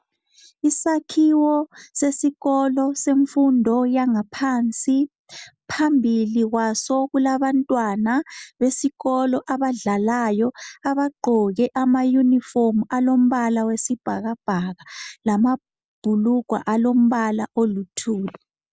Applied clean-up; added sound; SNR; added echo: none; none; none; none.